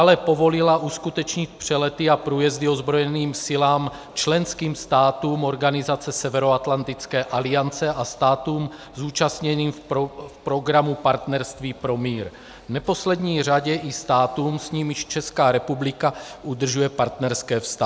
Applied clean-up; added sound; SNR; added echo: none; none; none; none.